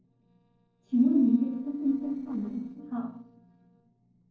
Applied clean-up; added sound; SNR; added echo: neural separator model SepFormer DNS4.